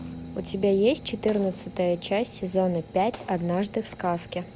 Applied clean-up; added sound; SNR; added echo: none; Explosion + Piano; 18 dB; none.